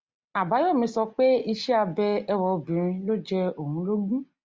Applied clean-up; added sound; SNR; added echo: none; none; none; none.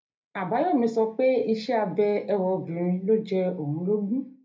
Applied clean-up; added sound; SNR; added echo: none; none; none; reverberation time 0.3 s.